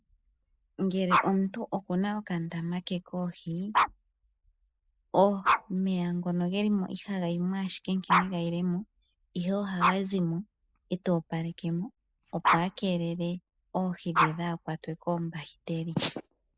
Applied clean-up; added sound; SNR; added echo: neural mask model Resemble Enhance denoiser.